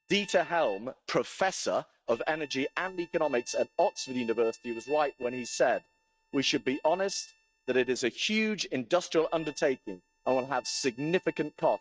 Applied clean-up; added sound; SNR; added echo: neural mask model RNNoise.